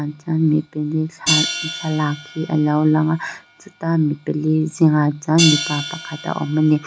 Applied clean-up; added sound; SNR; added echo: none; Hi-hat; 9 dB; none.